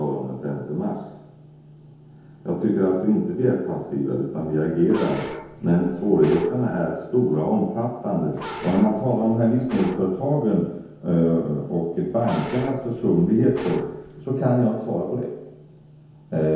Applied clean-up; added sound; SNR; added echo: none; Bark; 14 dB; reverberation time 1.0 s.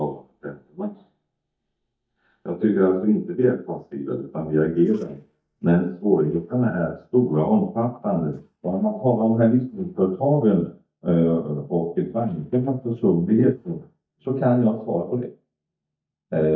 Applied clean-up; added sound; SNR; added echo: neural mask model DeepFilterNet 3.